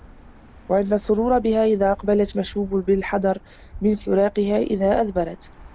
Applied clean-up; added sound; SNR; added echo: none; Bird; 19 dB; none.